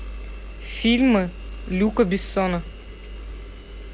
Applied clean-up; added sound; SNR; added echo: none; Engine; 10 dB; none.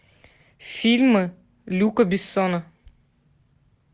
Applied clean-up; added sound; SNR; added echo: none; none; none; none.